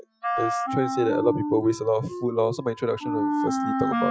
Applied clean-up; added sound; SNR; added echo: classical method Wiener filter.